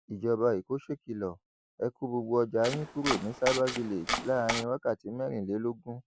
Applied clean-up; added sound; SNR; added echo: none; Domestic sounds, home sounds; 3 dB; none.